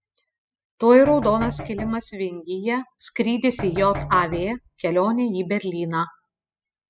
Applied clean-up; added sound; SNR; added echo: classical method spectral subtraction.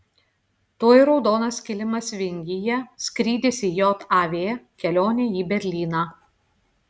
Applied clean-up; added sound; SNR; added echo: none; none; none; none.